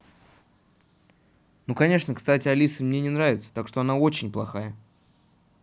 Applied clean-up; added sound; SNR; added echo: none; none; none; none.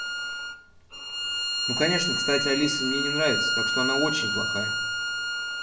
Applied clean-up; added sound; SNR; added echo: none; Bowed string instrument; -2 dB; reverberation time 0.7 s.